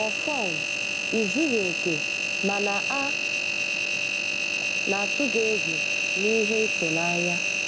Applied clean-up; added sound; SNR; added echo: none; Engine; -3 dB; none.